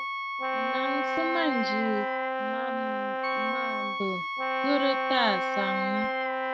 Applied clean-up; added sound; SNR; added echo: none; Wind instrument, woodwind instrument + Brass instrument; -3 dB; none.